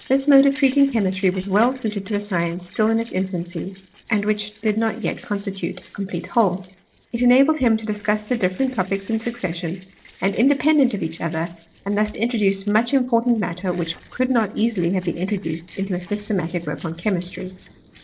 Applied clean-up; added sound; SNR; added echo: neural separator model SepFormer DNS4.